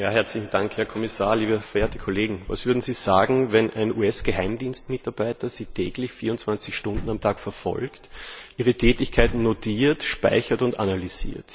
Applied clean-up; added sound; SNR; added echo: none; Slam; 14 dB; none.